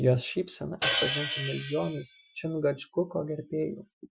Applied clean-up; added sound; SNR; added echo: classical method Wiener filter.